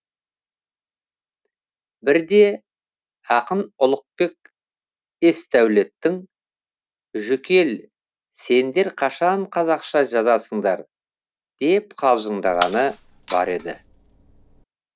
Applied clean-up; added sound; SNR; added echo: none; Shatter; 10 dB; none.